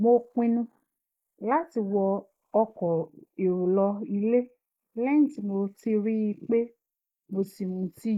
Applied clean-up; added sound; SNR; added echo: neural mask model Resemble Enhance denoiser.